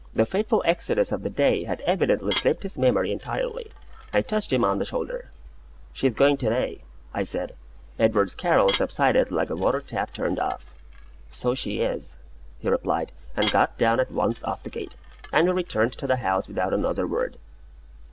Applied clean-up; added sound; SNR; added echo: none; Dishes, pots, and pans / Glass; 15 dB; none.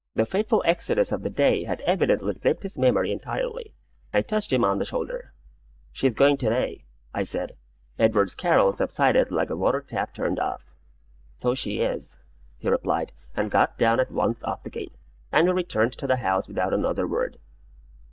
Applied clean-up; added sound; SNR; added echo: neural mask model DeepFilterNet 3.